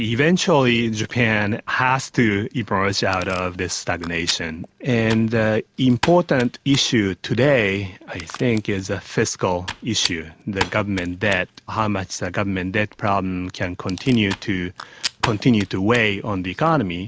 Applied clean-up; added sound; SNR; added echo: none; Packing tape, duct tape / Tearing + Computer keyboard; 15 dB; none.